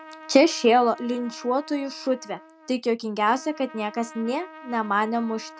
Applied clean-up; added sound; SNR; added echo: none; Trumpet; 20 dB; none.